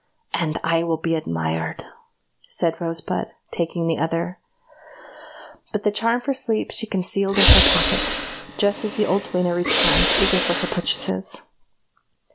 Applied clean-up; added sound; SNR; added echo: none; Hiss / Breathing; -3 dB; none.